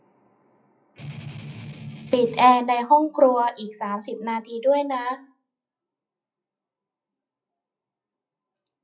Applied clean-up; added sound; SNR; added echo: classical method WPE with log-MMSE.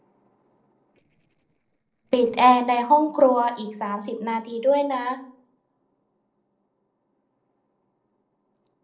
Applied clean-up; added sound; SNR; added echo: neural separator model SepFormer DNS4.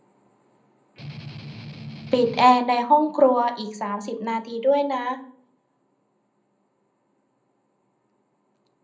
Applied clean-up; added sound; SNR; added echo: none; Strum; 12 dB; reverberation time 0.5 s.